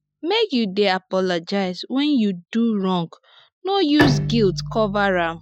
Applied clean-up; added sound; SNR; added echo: classical method Wiener filter.